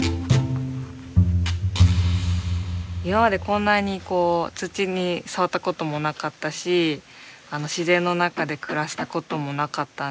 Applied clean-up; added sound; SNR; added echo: none; none; none; none.